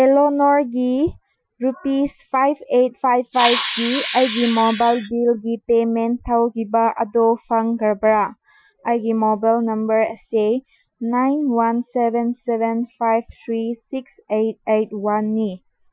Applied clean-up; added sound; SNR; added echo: classical method Wiener filter.